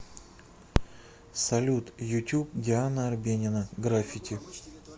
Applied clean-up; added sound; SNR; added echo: none; none; none; none.